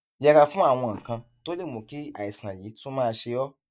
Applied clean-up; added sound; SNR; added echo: neural mask model DeepFilterNet 3.